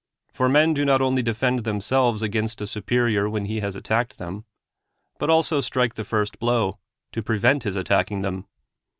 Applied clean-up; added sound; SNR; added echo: none; none; none; none.